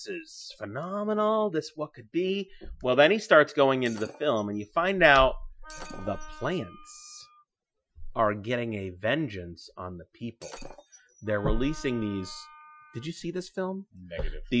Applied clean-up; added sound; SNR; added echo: classical method Wiener filter.